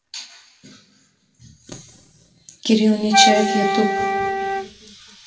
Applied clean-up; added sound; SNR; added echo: none; Wind instrument, woodwind instrument; -2 dB; reverberation time 2.5 s.